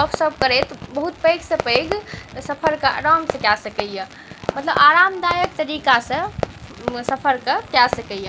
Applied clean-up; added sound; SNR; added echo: none; Fireworks; 10 dB; none.